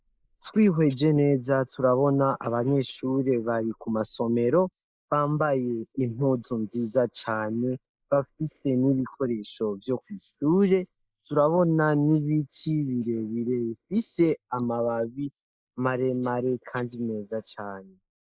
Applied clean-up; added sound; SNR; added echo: neural mask model Resemble Enhance denoiser.